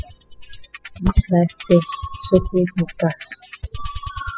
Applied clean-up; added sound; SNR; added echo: classical method spectral subtraction.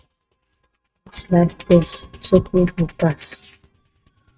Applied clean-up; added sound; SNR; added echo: neural mask model RNNoise.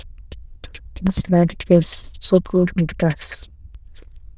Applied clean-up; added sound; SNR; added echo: neural diffusion model UNIVERSE++.